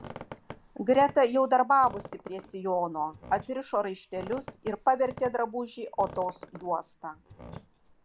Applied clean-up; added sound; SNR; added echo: none; Tambourine + Squeak; 18 dB; none.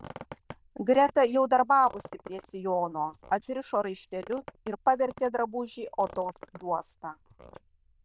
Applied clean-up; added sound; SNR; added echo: neural diffusion model UNIVERSE++.